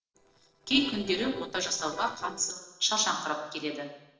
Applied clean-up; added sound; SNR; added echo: neural separator model SepFormer DNS4.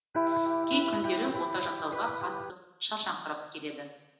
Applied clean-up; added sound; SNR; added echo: none; Electric guitar; -4 dB; reverberation time 1.0 s.